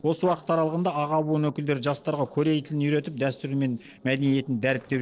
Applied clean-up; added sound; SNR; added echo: neural separator model SepFormer DNS4.